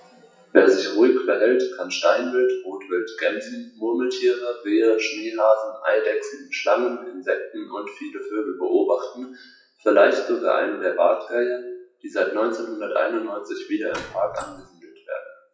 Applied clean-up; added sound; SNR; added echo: classical method WPE with log-MMSE.